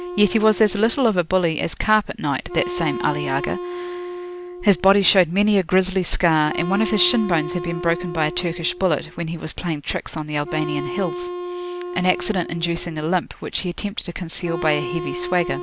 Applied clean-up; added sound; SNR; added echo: none; Wind instrument, woodwind instrument; 10 dB; none.